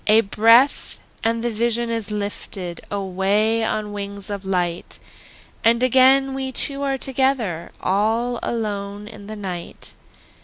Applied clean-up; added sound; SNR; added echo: none; none; none; none.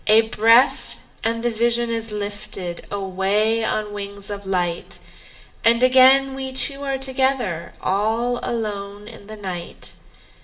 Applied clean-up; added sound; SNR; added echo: none; none; none; reverberation time 0.6 s.